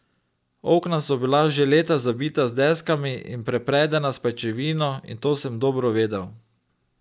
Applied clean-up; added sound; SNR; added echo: none; none; none; none.